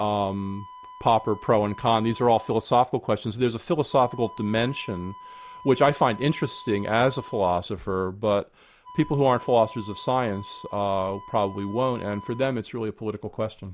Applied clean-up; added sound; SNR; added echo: none; Wind instrument, woodwind instrument; 20 dB; none.